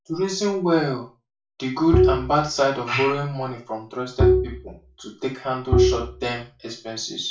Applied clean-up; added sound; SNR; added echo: none; Bowed string instrument; -4 dB; reverberation time 0.3 s.